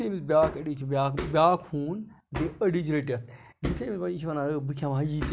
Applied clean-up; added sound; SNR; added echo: none; Hammer; 12 dB; none.